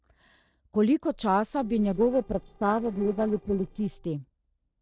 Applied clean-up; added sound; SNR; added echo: neural separator model SepFormer DNS4.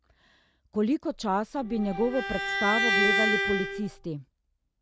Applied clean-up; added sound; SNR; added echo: none; Bowed string instrument; -2 dB; none.